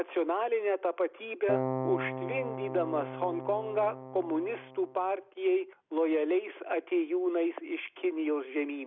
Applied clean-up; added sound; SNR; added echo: none; Keyboard (musical); 6 dB; none.